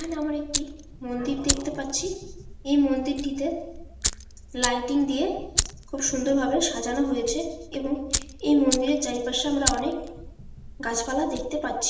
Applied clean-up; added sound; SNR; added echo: none; Fire; 7 dB; reverberation time 0.8 s.